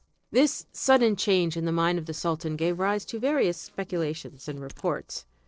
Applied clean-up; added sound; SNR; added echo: neural separator model SepFormer DNS4.